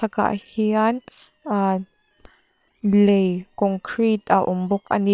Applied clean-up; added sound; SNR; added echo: neural separator model SepFormer WHAM!.